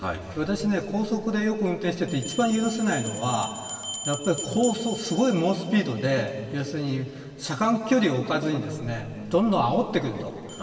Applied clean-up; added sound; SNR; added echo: none; Bell; 15 dB; reverberation time 2.4 s.